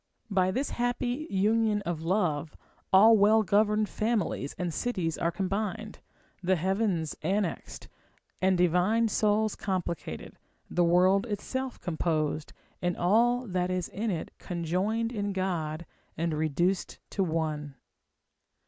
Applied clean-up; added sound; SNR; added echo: none; none; none; none.